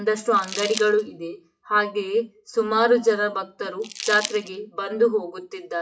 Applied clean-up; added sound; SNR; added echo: classical method WPE with log-MMSE.